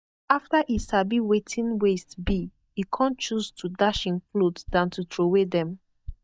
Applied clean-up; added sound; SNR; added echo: neural mask model DeepFilterNet 3.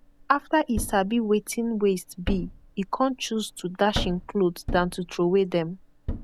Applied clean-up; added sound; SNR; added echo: none; Thump, thud; 10 dB; none.